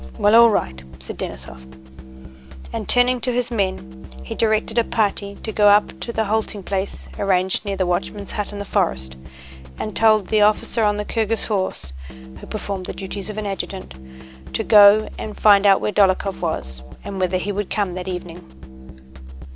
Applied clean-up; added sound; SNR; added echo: none; Drum kit; 13 dB; none.